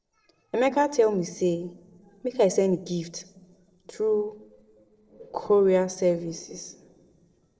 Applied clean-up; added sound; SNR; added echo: neural separator model SepFormer DNS4.